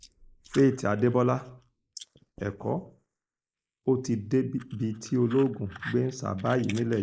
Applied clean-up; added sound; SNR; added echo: neural mask model Resemble Enhance denoiser.